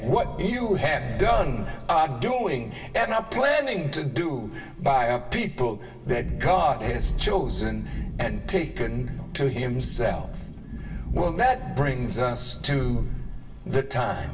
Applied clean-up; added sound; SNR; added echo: none; Thunderstorm; 7 dB; reverberation time 0.1 s.